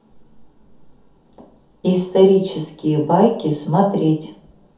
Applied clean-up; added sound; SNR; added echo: none; none; none; reverberation time 0.5 s.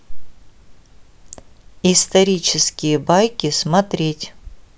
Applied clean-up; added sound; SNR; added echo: none; none; none; none.